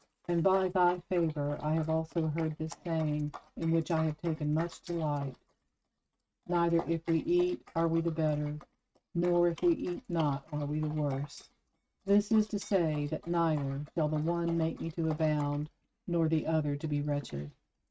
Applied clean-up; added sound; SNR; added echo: neural mask model RNNoise.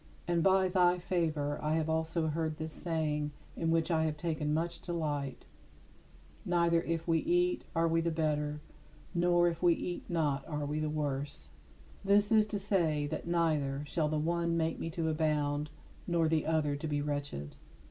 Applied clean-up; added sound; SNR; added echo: none; none; none; none.